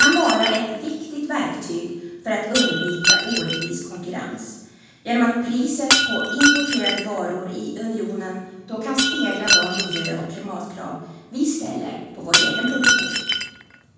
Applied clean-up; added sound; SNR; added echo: none; Shatter; -1 dB; reverberation time 1.2 s.